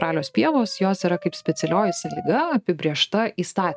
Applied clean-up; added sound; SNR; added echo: neural mask model RNNoise.